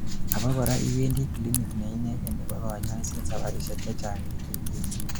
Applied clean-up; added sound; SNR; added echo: none; Typing; -3 dB; none.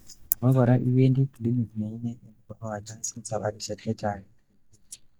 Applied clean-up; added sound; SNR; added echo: neural mask model DeepFilterNet 3.